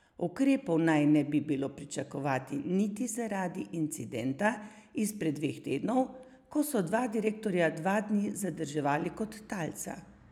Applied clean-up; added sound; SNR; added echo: none; none; none; none.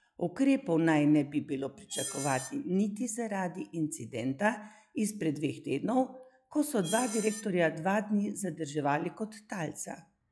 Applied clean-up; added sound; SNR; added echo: classical method log-MMSE.